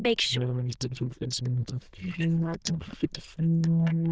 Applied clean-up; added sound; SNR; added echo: neural diffusion model UNIVERSE++.